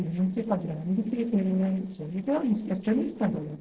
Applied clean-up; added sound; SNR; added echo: neural separator model SepFormer DNS4.